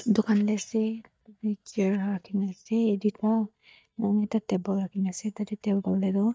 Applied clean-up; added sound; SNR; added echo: neural mask model DeepFilterNet 3.